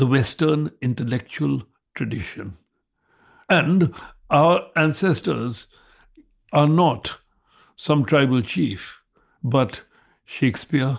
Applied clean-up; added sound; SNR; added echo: none; none; none; none.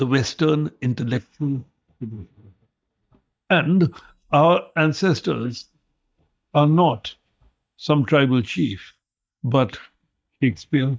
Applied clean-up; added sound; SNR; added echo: neural mask model DeepFilterNet 3.